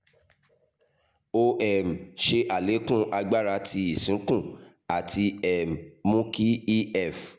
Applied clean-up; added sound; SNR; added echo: none; none; none; none.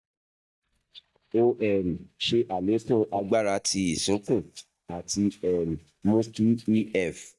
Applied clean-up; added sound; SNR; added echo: neural mask model DeepFilterNet 3.